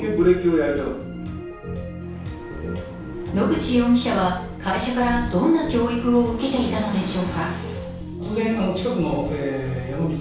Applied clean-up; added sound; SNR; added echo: none; Fixed-wing aircraft, airplane; 18 dB; reverberation time 0.7 s.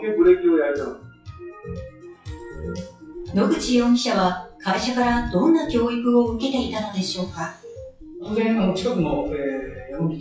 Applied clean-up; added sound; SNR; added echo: classical method WPE with log-MMSE.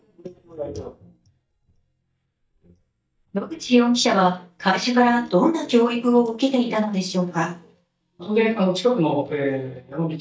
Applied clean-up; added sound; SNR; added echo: neural mask model DeepFilterNet 3.